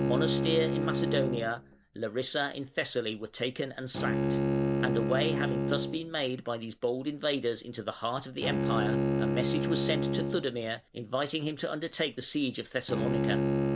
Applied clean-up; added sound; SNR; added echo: none; Bowed string instrument; -1 dB; none.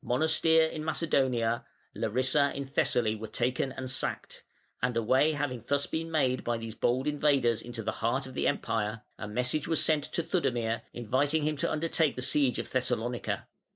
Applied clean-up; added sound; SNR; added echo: none; none; none; none.